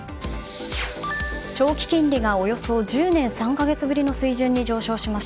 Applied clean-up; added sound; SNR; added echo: none; none; none; none.